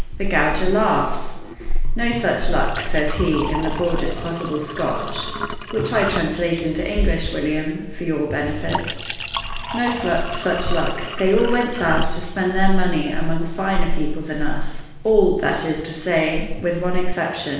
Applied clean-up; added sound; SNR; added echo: none; Chink, clink; 0 dB; reverberation time 1.1 s.